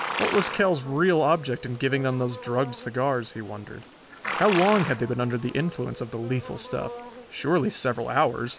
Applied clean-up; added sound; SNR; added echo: none; Livestock, farm animals, working animals; 10 dB; none.